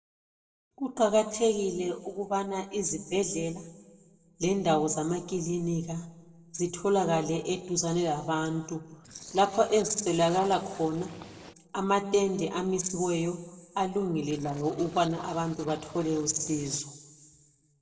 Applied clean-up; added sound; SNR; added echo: neural separator model SepFormer DNS4.